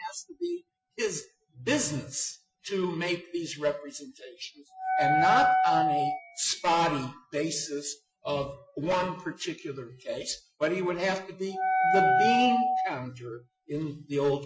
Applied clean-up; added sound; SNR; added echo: classical method Wiener filter.